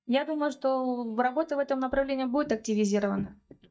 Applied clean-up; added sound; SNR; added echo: neural mask model DeepFilterNet 3.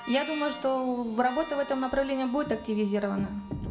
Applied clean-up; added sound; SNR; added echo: none; Harmonica; 15 dB; reverberation time 0.6 s.